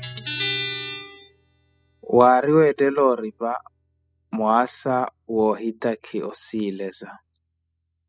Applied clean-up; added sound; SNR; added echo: classical method spectral subtraction.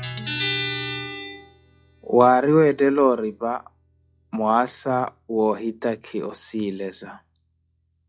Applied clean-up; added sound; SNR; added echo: classical method log-MMSE.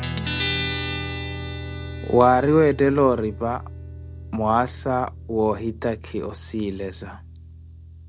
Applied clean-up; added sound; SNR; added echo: none; Guitar; 8 dB; none.